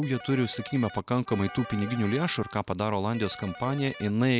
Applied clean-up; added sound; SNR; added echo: none; Electric guitar + Wind instrument, woodwind instrument; 15 dB; none.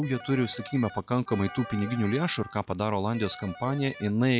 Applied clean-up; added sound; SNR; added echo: classical method log-MMSE.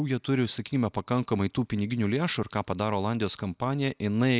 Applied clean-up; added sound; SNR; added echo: none; none; none; none.